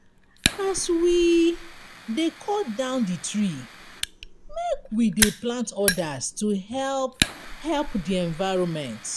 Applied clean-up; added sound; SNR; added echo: none; Fire; 4 dB; none.